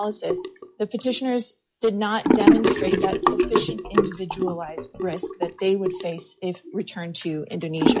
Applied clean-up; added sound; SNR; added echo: classical method log-MMSE.